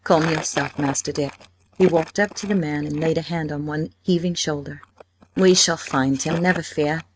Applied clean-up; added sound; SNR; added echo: neural mask model RNNoise.